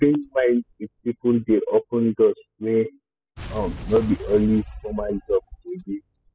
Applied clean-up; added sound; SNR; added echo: classical method spectral subtraction.